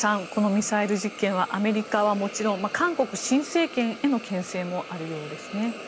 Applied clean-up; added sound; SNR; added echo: none; Hiss; 14 dB; none.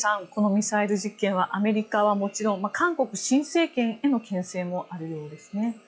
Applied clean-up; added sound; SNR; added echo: classical method log-MMSE.